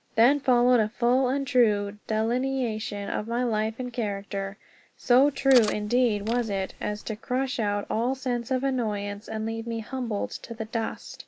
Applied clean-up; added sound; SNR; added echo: none; Cutlery, silverware; 15 dB; none.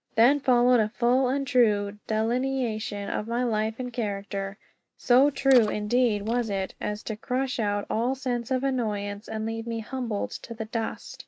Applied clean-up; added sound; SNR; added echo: neural mask model RNNoise.